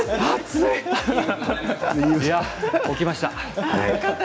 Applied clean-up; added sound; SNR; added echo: none; none; none; none.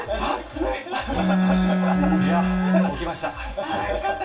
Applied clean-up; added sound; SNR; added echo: none; Bowed string instrument; -5 dB; reverberation time 0.2 s.